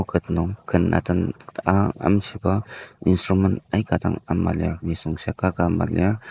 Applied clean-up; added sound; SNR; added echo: neural mask model Resemble Enhance denoiser.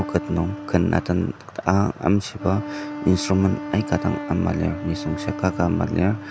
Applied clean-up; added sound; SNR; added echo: none; Wind instrument, woodwind instrument; 11 dB; none.